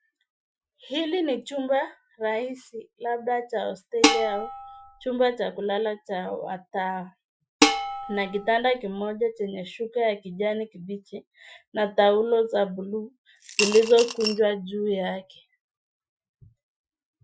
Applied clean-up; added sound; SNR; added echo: classical method Wiener filter.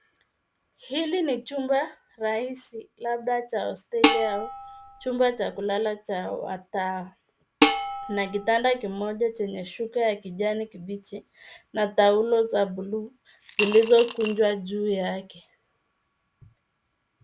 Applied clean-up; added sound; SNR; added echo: none; Dishes, pots, and pans + Coin (dropping) / Glass; 1 dB; none.